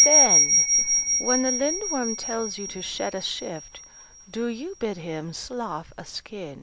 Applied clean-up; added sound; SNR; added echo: none; Bell; -5 dB; none.